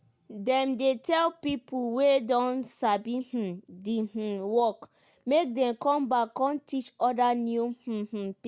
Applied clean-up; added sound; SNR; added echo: none; none; none; none.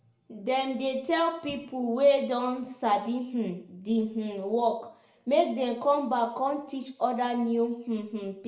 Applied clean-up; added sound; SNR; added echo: none; none; none; reverberation time 0.5 s.